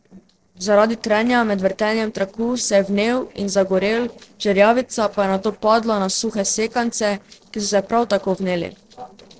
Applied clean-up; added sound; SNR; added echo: neural separator model SepFormer DNS4.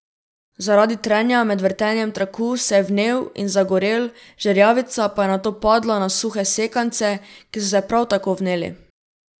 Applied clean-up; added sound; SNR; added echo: none; none; none; none.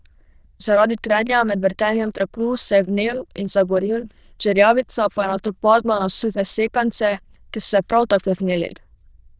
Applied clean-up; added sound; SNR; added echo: neural diffusion model UNIVERSE++.